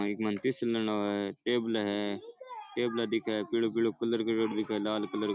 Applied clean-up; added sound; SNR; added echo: none; none; none; none.